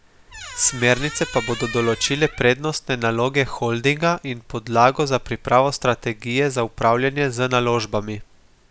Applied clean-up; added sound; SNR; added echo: none; Squeak; 13 dB; none.